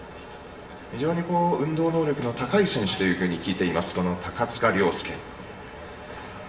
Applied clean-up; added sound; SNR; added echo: none; Tambourine; 15 dB; reverberation time 1.4 s.